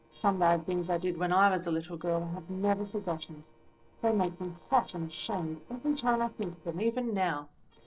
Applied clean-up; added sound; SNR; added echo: neural separator model SepFormer DNS4.